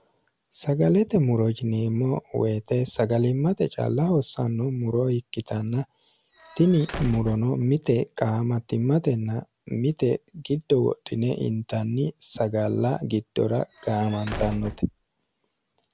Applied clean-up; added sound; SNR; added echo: none; Squeak / Slam / Wood; 12 dB; none.